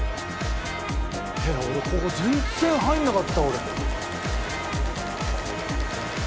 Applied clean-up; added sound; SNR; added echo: none; none; none; none.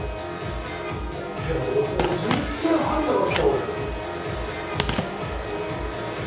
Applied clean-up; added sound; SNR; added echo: none; Telephone; 9 dB; reverberation time 0.6 s.